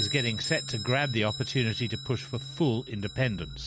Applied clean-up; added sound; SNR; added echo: none; Bell; 9 dB; none.